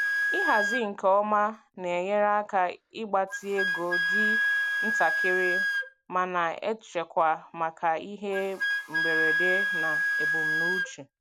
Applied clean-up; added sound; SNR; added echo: none; Wind instrument, woodwind instrument; 0 dB; none.